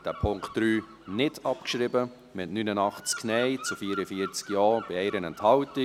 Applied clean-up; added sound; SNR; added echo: none; Bird vocalization, bird call, bird song; 16 dB; none.